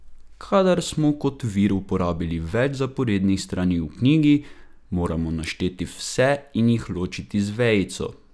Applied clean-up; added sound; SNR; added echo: none; none; none; none.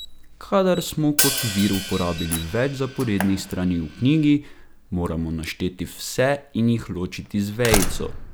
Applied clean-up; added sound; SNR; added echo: none; Slam + Hi-hat; 7 dB; none.